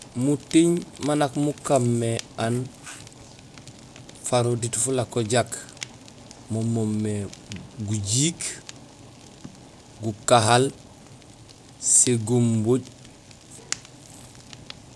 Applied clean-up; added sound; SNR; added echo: none; Fire; 18 dB; none.